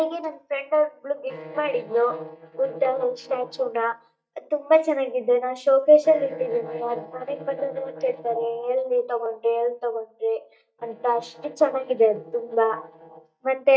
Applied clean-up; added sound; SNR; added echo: neural mask model DeepFilterNet 3.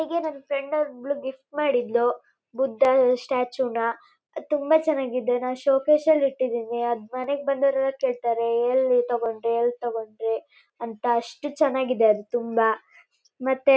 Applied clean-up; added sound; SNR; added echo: none; none; none; none.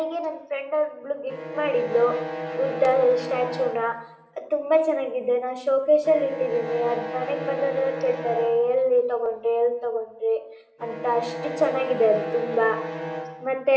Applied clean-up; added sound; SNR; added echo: none; Bowed string instrument; 10 dB; reverberation time 1.7 s.